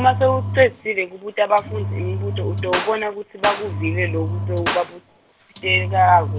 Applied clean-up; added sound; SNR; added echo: none; Clapping + Engine; 5 dB; none.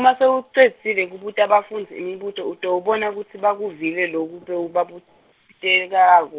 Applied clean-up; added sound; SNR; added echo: none; none; none; none.